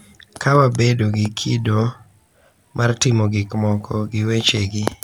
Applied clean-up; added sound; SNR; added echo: none; none; none; none.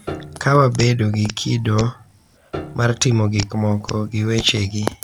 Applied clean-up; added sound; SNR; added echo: none; Hands + Piano; 14 dB; none.